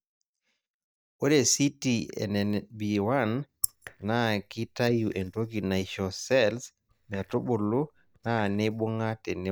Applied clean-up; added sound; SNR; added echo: neural mask model DeepFilterNet 3.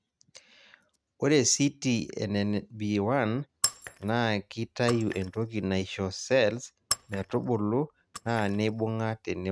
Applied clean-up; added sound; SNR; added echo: neural mask model RNNoise.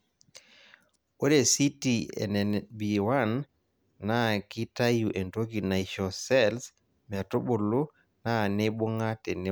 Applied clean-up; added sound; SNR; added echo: none; none; none; none.